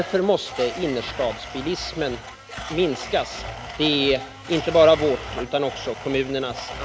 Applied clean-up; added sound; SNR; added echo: none; Domestic sounds, home sounds; 11 dB; none.